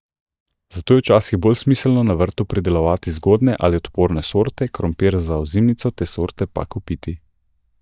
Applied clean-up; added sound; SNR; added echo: neural mask model DeepFilterNet 3.